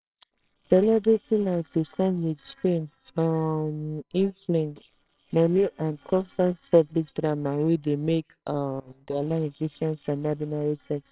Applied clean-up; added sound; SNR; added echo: neural separator model SepFormer WHAMR!.